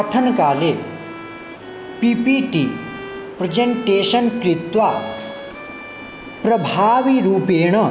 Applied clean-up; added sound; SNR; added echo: none; Bowed string instrument; 15 dB; none.